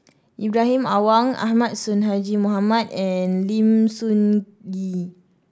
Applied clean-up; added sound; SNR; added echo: none; none; none; none.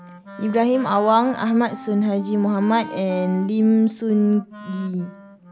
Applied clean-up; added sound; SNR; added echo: none; Wind instrument, woodwind instrument; 17 dB; none.